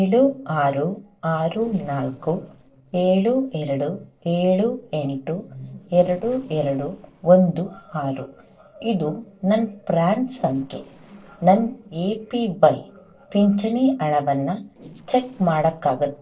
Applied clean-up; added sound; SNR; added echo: neural separator model SepFormer DNS4.